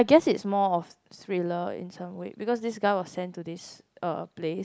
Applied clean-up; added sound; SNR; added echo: none; none; none; none.